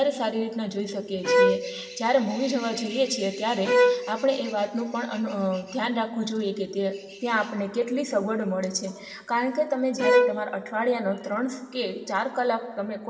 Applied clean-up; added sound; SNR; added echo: none; Bowed string instrument; 0 dB; reverberation time 1.8 s.